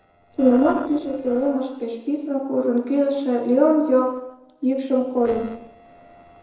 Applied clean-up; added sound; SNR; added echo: neural separator model SepFormer DNS4.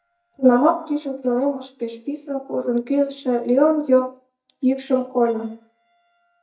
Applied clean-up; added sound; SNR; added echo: neural mask model DeepFilterNet 3.